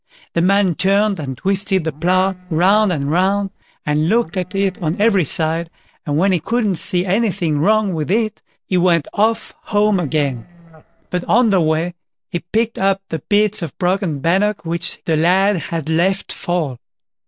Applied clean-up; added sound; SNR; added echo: neural separator model SepFormer DNS4.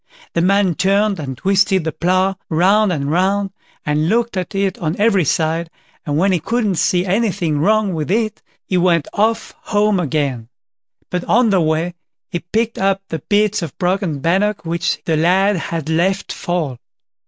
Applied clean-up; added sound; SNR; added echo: none; none; none; none.